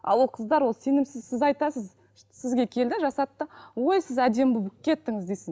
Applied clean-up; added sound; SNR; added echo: none; none; none; none.